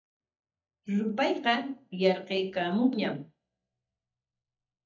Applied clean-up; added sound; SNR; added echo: neural mask model DeepFilterNet 3.